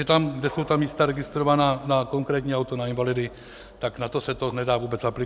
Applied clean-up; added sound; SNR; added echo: none; none; none; none.